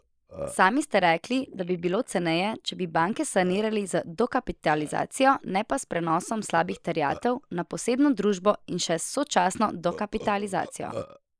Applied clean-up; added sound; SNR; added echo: neural mask model Resemble Enhance denoiser.